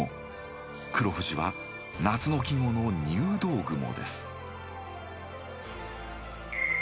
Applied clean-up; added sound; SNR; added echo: none; none; none; none.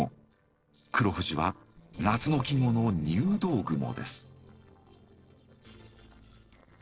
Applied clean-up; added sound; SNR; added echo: neural separator model SepFormer DNS4.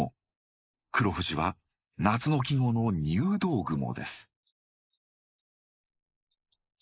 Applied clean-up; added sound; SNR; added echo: neural mask model Resemble Enhance denoiser.